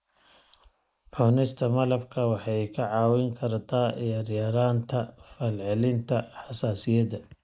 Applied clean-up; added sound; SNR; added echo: neural mask model Resemble Enhance denoiser.